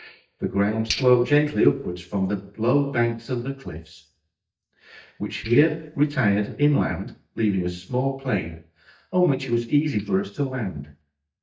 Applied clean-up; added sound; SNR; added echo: neural mask model DeepFilterNet 3.